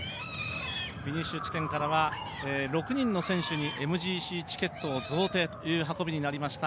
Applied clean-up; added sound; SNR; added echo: none; Livestock, farm animals, working animals; 12 dB; none.